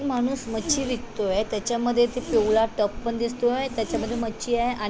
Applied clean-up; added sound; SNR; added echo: none; Zipper (clothing); 11 dB; none.